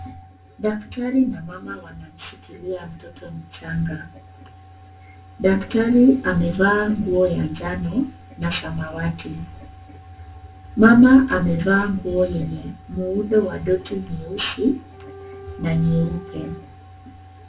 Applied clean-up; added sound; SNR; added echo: none; Bowed string instrument; 18 dB; reverberation time 0.2 s.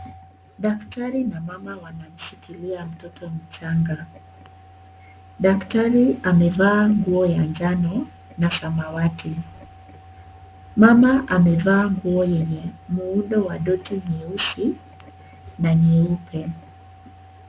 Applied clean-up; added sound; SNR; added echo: none; none; none; none.